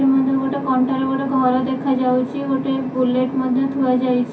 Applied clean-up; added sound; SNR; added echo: none; none; none; reverberation time 0.3 s.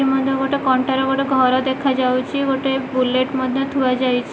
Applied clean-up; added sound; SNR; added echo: none; none; none; none.